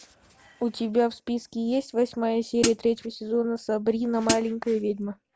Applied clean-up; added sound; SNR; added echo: none; Hi-hat; 2 dB; none.